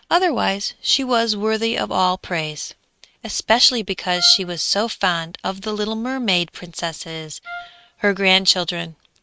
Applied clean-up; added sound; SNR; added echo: neural mask model RNNoise.